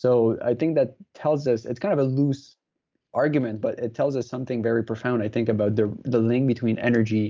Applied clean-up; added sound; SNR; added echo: neural mask model Resemble Enhance denoiser.